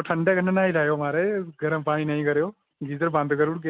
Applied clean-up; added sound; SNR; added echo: none; none; none; none.